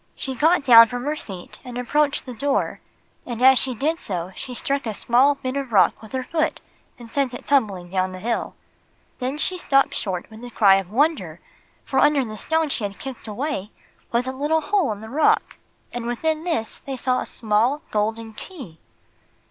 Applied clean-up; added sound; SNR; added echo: none; none; none; none.